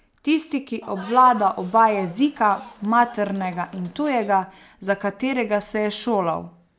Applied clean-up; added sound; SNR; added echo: none; Bus; 19 dB; none.